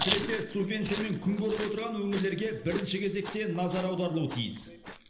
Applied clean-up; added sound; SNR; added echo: none; Chewing, mastication; 3 dB; reverberation time 0.8 s.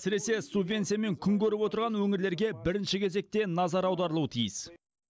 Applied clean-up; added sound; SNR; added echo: none; none; none; none.